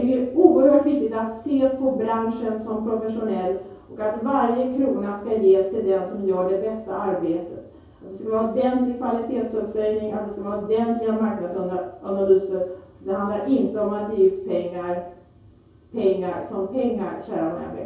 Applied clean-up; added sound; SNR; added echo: none; none; none; reverberation time 0.6 s.